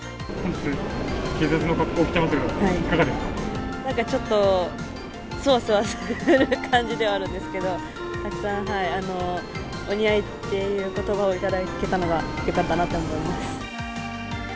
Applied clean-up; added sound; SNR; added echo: none; Wind instrument, woodwind instrument; 12 dB; none.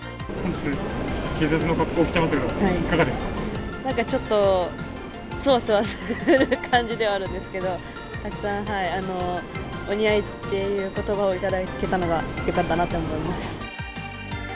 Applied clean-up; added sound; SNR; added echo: none; none; none; none.